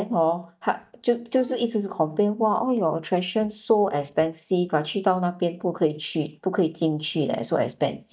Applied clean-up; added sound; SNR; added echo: neural mask model DeepFilterNet 3.